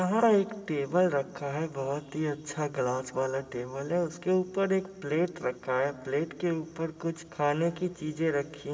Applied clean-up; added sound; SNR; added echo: none; none; none; reverberation time 2.3 s.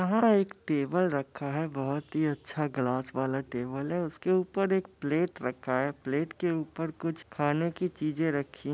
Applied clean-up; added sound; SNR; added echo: none; none; none; none.